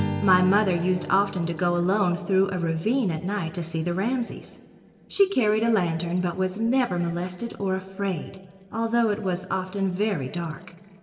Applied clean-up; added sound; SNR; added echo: none; Strum; 14 dB; reverberation time 3.0 s.